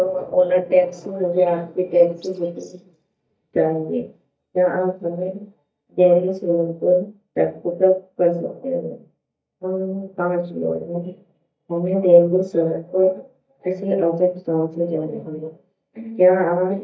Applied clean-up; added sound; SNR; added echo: neural mask model DeepFilterNet 3.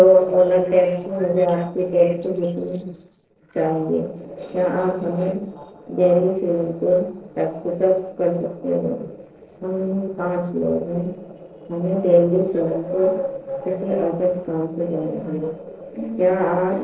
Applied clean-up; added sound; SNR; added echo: neural separator model SepFormer DNS4.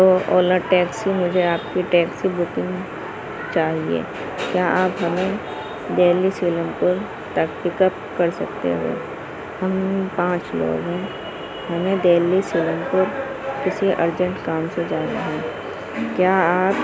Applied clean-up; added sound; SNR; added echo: none; none; none; none.